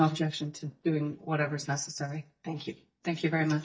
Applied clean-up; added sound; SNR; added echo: neural mask model DeepFilterNet 3.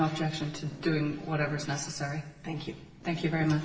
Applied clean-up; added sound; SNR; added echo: none; Fart; 18 dB; reverberation time 1.0 s.